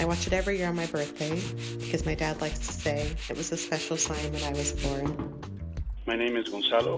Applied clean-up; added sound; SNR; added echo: none; Tools; 12 dB; none.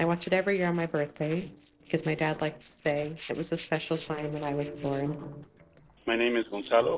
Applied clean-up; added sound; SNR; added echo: neural separator model SepFormer DNS4.